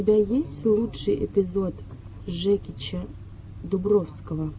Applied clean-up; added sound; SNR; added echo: none; none; none; none.